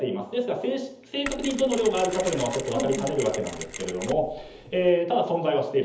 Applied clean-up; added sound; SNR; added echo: none; Mechanisms; 12 dB; reverberation time 0.7 s.